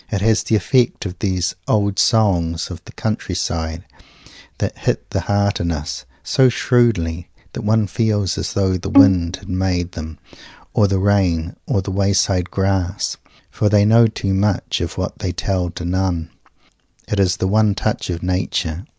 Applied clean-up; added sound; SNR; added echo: none; Bowed string instrument; 2 dB; none.